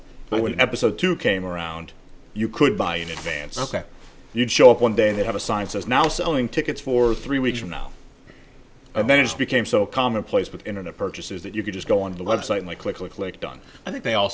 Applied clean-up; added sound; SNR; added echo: none; none; none; none.